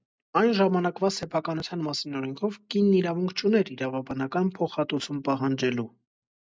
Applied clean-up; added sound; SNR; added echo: none; none; none; none.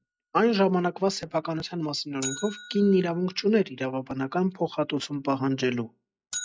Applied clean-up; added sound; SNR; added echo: classical method log-MMSE.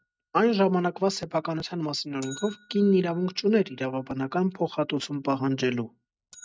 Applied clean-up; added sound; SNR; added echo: neural mask model RNNoise.